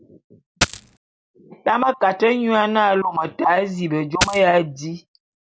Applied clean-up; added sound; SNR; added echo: none; Coin (dropping); 2 dB; none.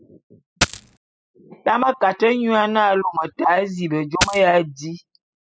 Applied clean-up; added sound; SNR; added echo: classical method spectral subtraction.